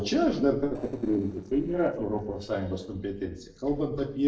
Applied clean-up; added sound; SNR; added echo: neural separator model SepFormer DNS4.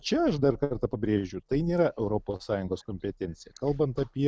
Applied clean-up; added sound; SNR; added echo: none; none; none; none.